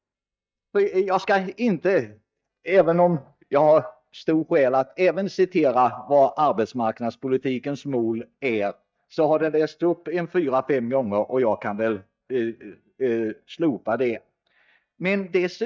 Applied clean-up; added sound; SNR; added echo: neural mask model DeepFilterNet 3.